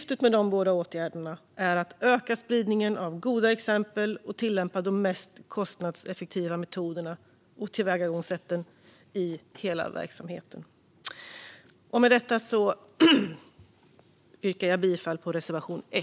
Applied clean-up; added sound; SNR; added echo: none; none; none; none.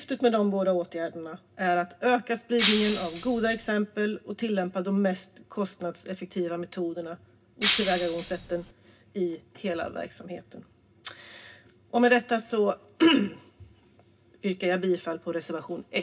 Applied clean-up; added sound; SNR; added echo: none; Shatter; 3 dB; reverberation time 0.4 s.